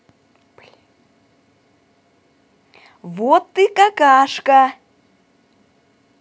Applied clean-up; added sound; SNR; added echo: none; none; none; none.